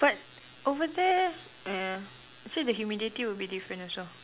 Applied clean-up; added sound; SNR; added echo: none; none; none; none.